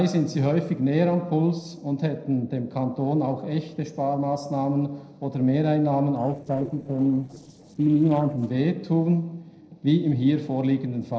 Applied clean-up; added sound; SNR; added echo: neural separator model SepFormer DNS4.